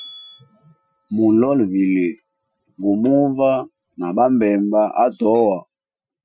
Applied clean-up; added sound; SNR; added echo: classical method Wiener filter.